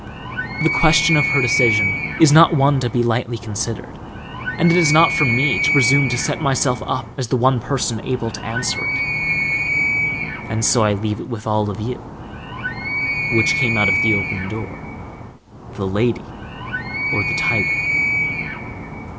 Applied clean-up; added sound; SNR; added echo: none; Animal; 2 dB; none.